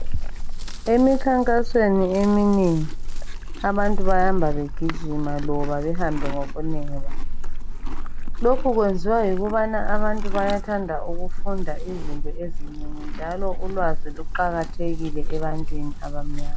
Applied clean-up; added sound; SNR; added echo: none; Livestock, farm animals, working animals; -3 dB; none.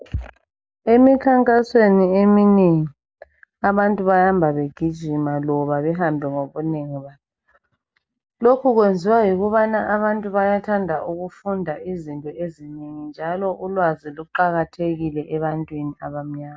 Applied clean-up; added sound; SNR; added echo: none; none; none; none.